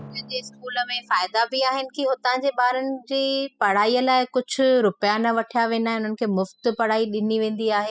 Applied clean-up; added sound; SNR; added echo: classical method spectral subtraction.